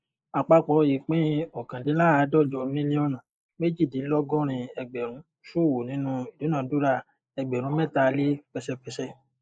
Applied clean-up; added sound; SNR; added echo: neural mask model Resemble Enhance denoiser.